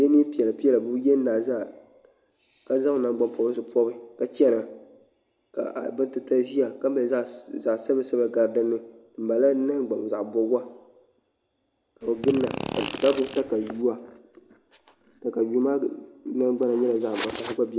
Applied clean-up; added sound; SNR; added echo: none; Fart; 9 dB; none.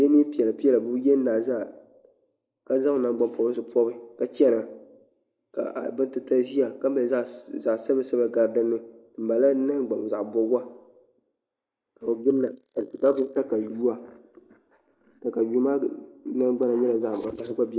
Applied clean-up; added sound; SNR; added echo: neural mask model Resemble Enhance denoiser.